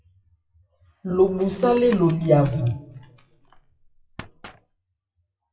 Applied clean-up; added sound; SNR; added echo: classical method WPE with log-MMSE.